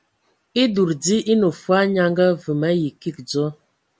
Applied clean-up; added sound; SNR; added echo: none; none; none; none.